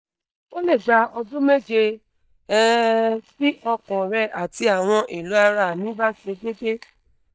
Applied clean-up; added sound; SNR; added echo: neural mask model DeepFilterNet 3.